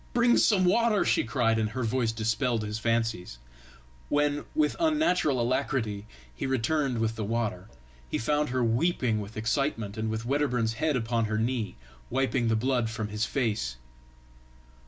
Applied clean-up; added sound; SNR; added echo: none; none; none; none.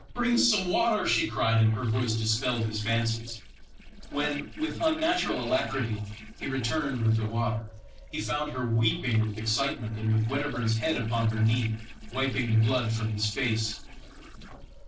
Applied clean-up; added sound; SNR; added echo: neural separator model SepFormer DNS4.